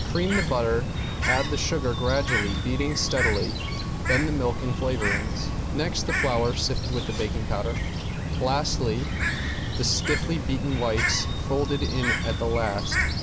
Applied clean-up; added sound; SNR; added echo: none; Bird; -1 dB; none.